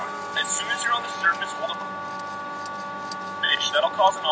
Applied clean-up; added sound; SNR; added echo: none; Wind instrument, woodwind instrument; 7 dB; none.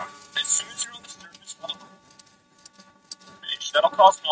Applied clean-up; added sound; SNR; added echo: neural mask model RNNoise.